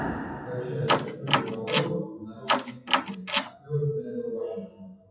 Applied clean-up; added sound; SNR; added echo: classical method WPE with log-MMSE.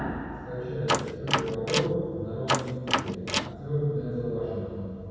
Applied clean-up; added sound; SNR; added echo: none; Door; 0 dB; reverberation time 2.1 s.